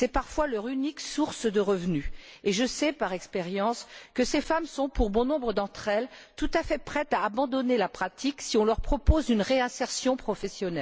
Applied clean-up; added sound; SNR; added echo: none; none; none; none.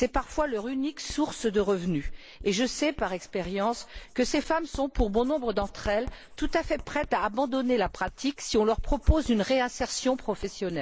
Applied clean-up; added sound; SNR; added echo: neural mask model Resemble Enhance denoiser.